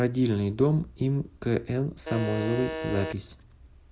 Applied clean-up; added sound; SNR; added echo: none; Alarm; 7 dB; none.